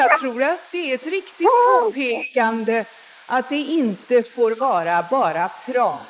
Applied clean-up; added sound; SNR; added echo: neural mask model Resemble Enhance denoiser.